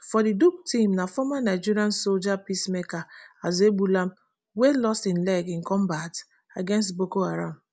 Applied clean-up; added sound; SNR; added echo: none; none; none; none.